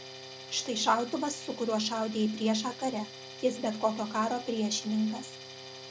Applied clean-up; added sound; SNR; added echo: none; Tools + Brass instrument; 14 dB; none.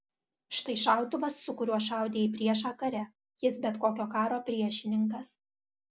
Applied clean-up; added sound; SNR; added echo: none; none; none; none.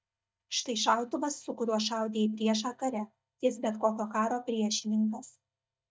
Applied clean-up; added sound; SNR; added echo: neural mask model DeepFilterNet 3.